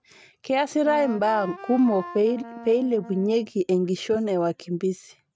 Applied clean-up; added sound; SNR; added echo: neural mask model RNNoise.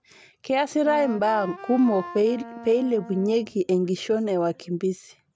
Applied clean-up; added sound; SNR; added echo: none; Wind instrument, woodwind instrument; 15 dB; none.